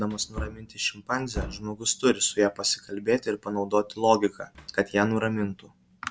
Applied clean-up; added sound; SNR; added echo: none; Wood; 16 dB; none.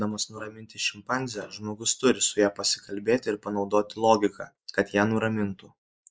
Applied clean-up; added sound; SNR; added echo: neural mask model Resemble Enhance denoiser.